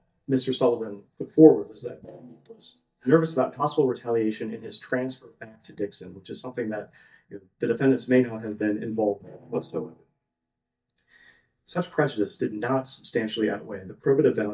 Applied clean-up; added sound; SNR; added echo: neural mask model DeepFilterNet 3.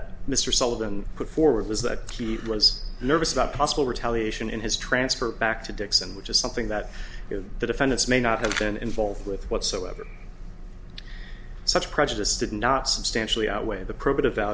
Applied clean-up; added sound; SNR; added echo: none; none; none; none.